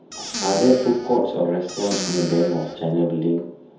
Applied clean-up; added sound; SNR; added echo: none; Squeak / Cupboard open or close; 10 dB; reverberation time 0.5 s.